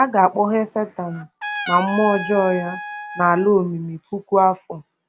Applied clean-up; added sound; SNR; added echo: none; Trumpet; 12 dB; none.